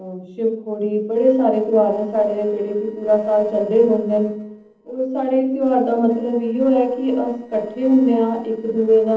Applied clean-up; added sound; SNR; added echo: neural separator model SepFormer DNS4.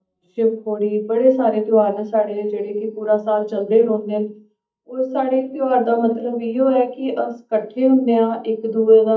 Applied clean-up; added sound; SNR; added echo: neural mask model DeepFilterNet 3.